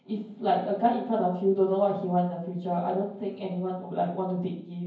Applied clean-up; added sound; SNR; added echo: none; none; none; reverberation time 0.9 s.